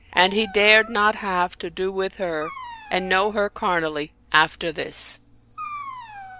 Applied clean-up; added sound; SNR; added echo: none; Dog; 17 dB; none.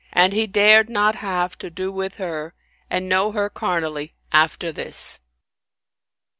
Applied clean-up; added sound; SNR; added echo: none; none; none; none.